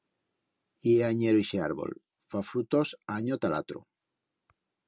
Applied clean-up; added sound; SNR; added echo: none; none; none; none.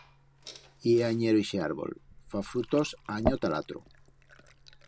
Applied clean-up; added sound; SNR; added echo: none; Fill (with liquid) / Glass; 9 dB; none.